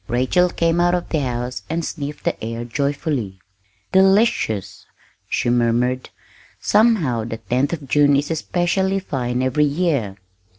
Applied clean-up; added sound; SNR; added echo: none; none; none; none.